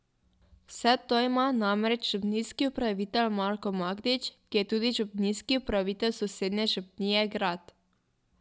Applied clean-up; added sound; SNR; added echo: none; none; none; none.